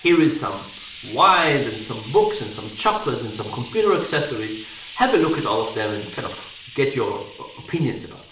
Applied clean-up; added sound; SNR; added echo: none; Frying (food); 18 dB; reverberation time 0.6 s.